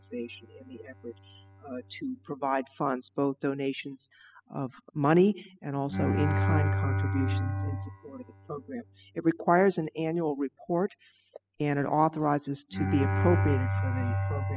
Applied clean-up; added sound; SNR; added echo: classical method spectral subtraction.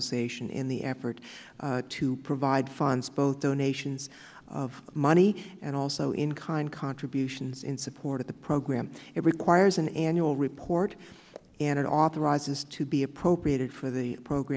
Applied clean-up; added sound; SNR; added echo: none; none; none; none.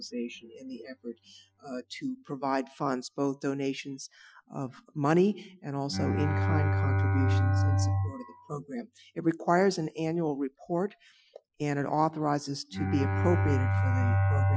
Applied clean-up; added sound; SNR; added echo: classical method Wiener filter.